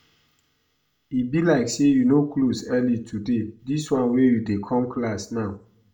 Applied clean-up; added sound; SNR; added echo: none; none; none; reverberation time 0.3 s.